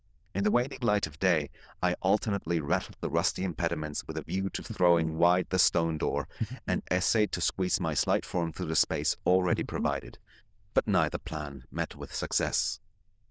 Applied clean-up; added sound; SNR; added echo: neural diffusion model UNIVERSE++.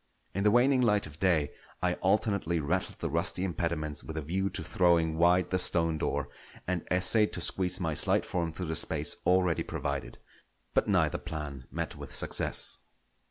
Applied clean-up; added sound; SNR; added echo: none; none; none; none.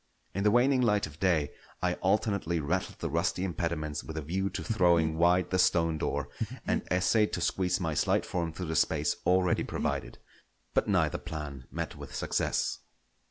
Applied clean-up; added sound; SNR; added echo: none; Breathing; 4 dB; none.